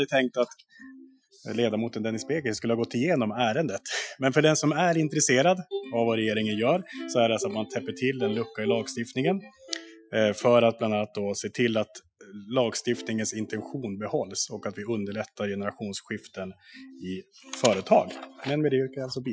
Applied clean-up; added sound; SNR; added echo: classical method Wiener filter.